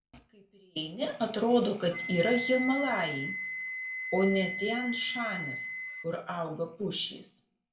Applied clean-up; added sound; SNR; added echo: none; Wind instrument, woodwind instrument; 7 dB; reverberation time 0.3 s.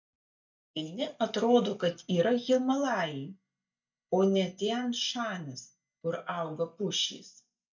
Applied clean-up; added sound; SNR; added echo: neural mask model DeepFilterNet 3.